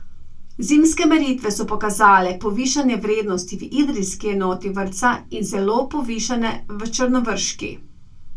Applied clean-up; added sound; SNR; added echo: none; none; none; reverberation time 0.2 s.